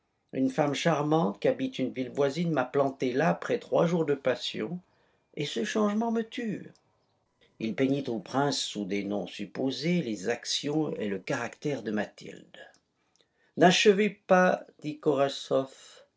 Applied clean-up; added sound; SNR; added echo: neural separator model SepFormer DNS4.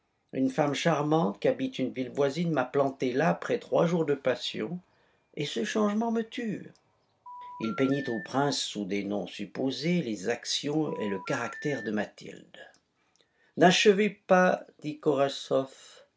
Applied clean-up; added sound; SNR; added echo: none; Telephone; 13 dB; none.